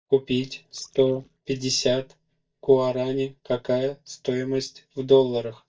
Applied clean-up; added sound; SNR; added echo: neural mask model DeepFilterNet 3.